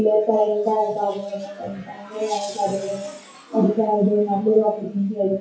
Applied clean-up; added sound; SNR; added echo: classical method WPE with log-MMSE.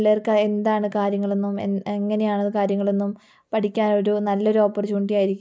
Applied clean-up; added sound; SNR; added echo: none; none; none; none.